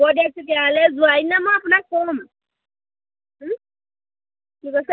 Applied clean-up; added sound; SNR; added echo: none; none; none; none.